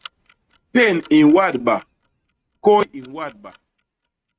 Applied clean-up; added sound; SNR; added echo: neural mask model RNNoise.